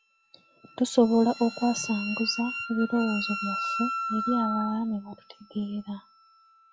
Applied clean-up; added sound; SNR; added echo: classical method log-MMSE.